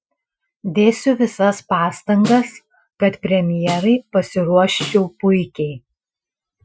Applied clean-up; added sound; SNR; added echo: classical method Wiener filter.